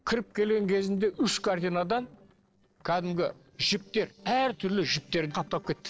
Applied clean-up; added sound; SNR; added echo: neural separator model SepFormer DNS4.